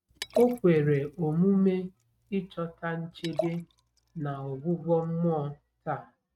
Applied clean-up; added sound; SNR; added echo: neural mask model RNNoise.